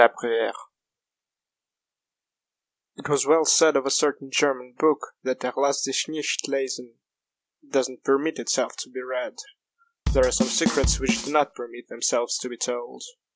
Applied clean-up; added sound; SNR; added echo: none; Bass drum / Snare drum / Drum kit; 1 dB; none.